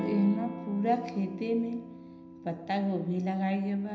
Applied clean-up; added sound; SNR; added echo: none; Electric guitar / Strum; 11 dB; reverberation time 0.9 s.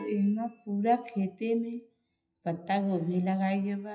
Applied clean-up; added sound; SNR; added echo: classical method WPE with log-MMSE.